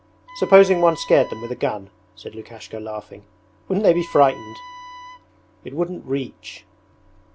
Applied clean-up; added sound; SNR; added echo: none; Wind instrument, woodwind instrument; 17 dB; none.